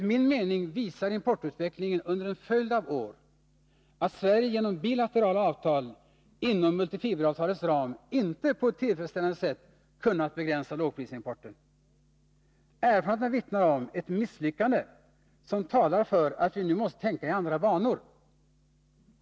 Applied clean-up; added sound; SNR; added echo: none; none; none; none.